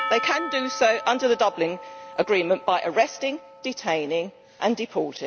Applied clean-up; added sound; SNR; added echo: none; Percussion; 12 dB; none.